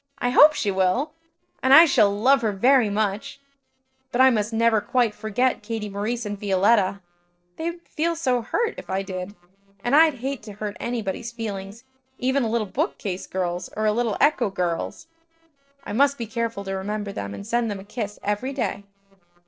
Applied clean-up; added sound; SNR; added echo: neural separator model SepFormer DNS4.